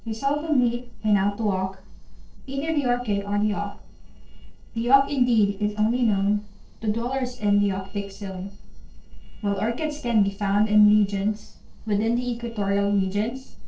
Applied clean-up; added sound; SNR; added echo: neural separator model SepFormer DNS4.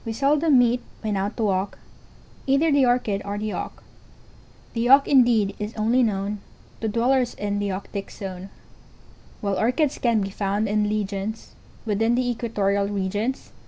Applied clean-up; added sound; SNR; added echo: none; none; none; none.